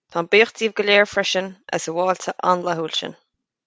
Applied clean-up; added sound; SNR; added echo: none; none; none; none.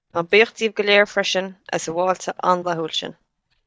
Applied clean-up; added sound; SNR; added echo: neural mask model DeepFilterNet 3.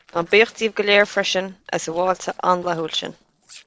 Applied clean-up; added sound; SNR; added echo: neural separator model SepFormer DNS4.